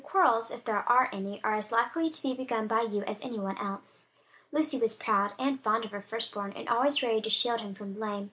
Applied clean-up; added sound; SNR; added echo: none; none; none; none.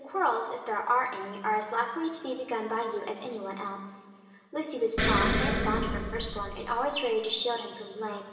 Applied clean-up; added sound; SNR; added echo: none; Explosion; -1 dB; reverberation time 2.2 s.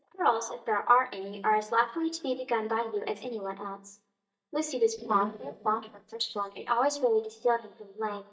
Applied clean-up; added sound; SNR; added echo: neural mask model DeepFilterNet 3.